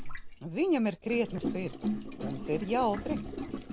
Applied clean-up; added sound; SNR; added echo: none; Gurgling; 4 dB; none.